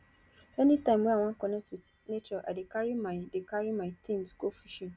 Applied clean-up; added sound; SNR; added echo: none; none; none; none.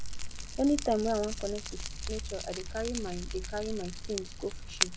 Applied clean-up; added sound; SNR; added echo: none; Fire; 2 dB; none.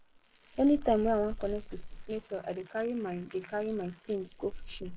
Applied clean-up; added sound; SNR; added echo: neural mask model Resemble Enhance denoiser.